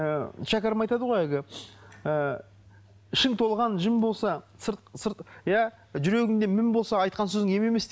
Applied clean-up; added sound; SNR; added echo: none; none; none; none.